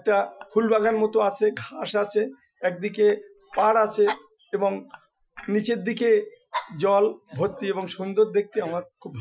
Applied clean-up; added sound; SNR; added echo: classical method Wiener filter.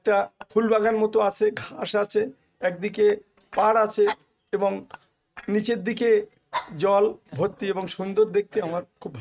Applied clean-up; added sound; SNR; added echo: neural mask model RNNoise.